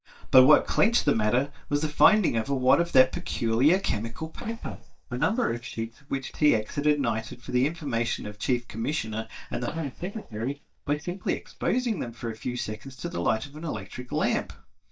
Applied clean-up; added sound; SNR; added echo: neural mask model DeepFilterNet 3.